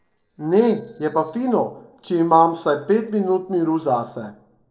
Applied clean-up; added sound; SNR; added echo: neural separator model SepFormer DNS4.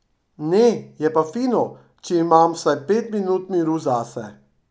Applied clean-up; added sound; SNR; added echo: none; none; none; none.